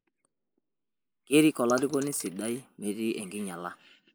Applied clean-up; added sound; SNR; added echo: neural mask model Resemble Enhance denoiser.